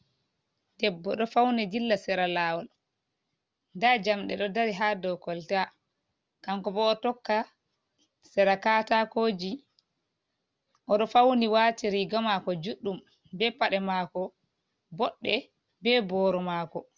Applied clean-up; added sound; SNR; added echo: none; none; none; none.